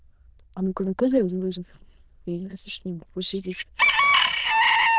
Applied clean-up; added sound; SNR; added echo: neural diffusion model UNIVERSE++.